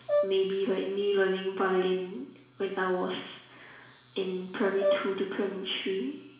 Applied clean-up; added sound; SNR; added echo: none; Brass instrument; 3 dB; reverberation time 0.7 s.